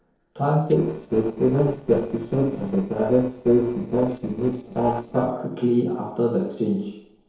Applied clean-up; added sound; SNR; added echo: neural separator model SepFormer DNS4.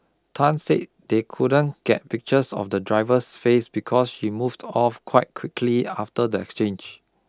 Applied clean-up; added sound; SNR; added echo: none; none; none; none.